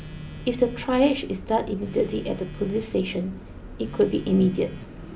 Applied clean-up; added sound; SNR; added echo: none; Telephone; 18 dB; none.